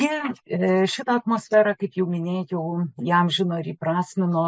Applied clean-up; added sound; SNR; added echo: none; none; none; none.